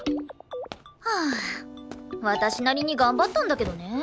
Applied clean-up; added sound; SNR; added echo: none; none; none; none.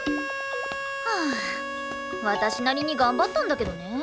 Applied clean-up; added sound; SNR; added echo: none; Harmonica; 6 dB; none.